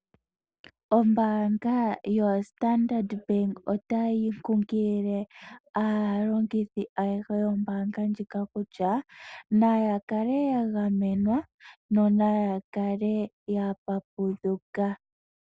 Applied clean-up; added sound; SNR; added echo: none; none; none; none.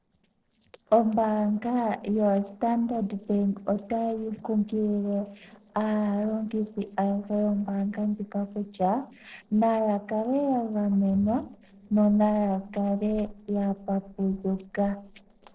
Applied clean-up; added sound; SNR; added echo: neural separator model SepFormer DNS4.